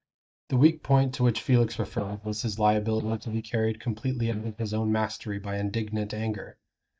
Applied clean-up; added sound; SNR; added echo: neural mask model DeepFilterNet 3.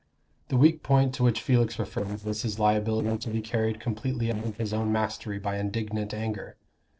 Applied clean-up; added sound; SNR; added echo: neural separator model SepFormer DNS4.